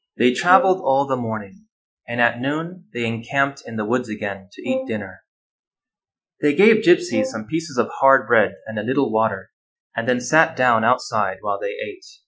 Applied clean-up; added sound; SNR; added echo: classical method Wiener filter.